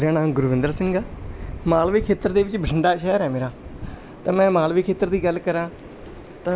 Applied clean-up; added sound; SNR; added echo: none; none; none; none.